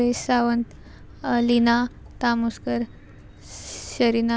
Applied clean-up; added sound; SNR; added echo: none; none; none; none.